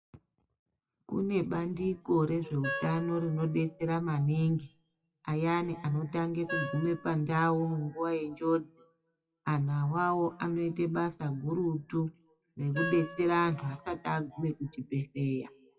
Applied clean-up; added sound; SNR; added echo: classical method WPE with log-MMSE.